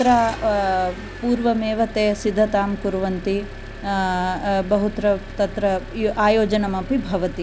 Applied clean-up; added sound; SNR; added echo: none; Engine; 13 dB; none.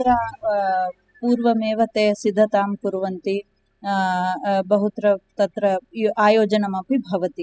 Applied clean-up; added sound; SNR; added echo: classical method spectral subtraction.